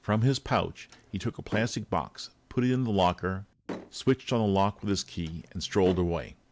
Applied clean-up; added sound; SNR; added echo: none; Slam; 18 dB; none.